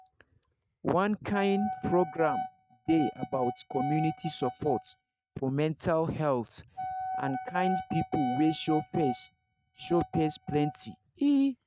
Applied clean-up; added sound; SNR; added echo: neural mask model RNNoise.